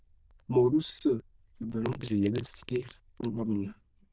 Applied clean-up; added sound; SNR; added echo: neural diffusion model UNIVERSE++.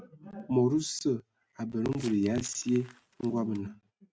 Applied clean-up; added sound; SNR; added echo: neural mask model RNNoise.